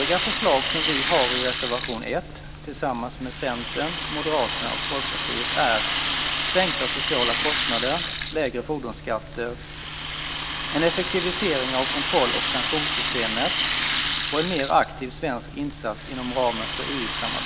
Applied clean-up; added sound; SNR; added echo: none; Rattle (instrument); 1 dB; none.